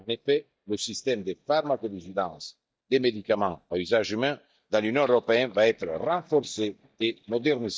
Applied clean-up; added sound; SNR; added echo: neural mask model DeepFilterNet 3.